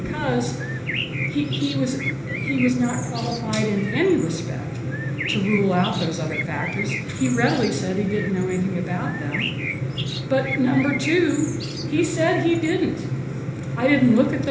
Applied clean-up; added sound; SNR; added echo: none; Bird; 11 dB; reverberation time 1.0 s.